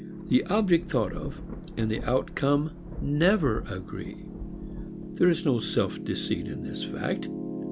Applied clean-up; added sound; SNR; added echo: none; Thunder / Rain + Piano; 8 dB; none.